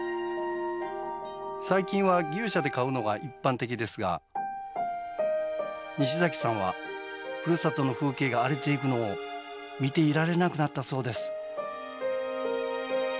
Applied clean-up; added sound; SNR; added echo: none; none; none; none.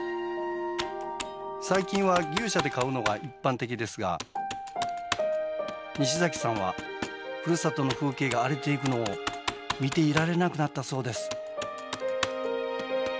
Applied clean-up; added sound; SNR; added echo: none; Computer keyboard; 11 dB; none.